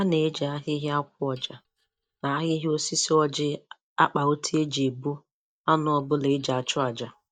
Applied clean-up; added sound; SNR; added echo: neural mask model DeepFilterNet 3.